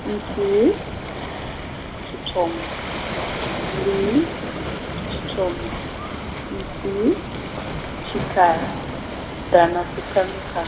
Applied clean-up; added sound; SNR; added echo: none; Waves, surf; 5 dB; reverberation time 2.5 s.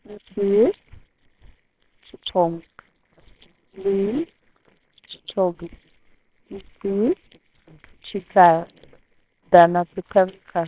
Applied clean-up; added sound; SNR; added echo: neural separator model SepFormer WHAMR!.